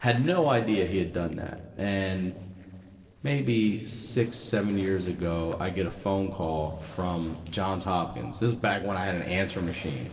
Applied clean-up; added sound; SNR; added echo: neural separator model SepFormer DNS4.